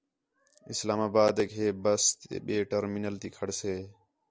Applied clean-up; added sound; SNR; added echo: none; none; none; none.